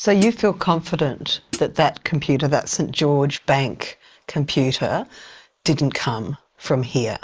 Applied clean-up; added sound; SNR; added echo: neural mask model Resemble Enhance denoiser.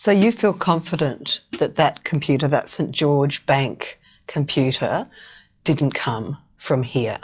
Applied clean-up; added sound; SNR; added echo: classical method log-MMSE.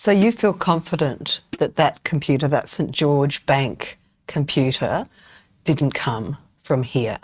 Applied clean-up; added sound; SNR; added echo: neural mask model RNNoise.